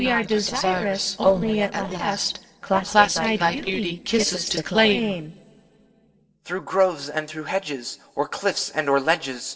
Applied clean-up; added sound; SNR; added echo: neural separator model SepFormer DNS4.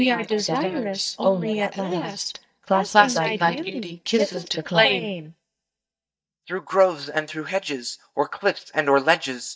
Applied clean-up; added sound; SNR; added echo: neural mask model DeepFilterNet 3.